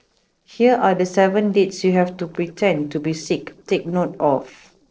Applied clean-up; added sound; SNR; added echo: neural separator model SepFormer DNS4.